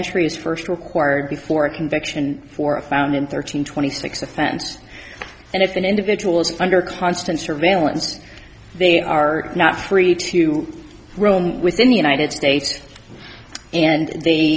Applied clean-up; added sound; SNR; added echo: none; none; none; none.